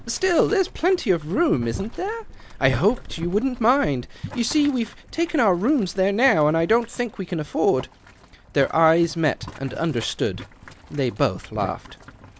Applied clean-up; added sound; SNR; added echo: none; Boiling; 16 dB; none.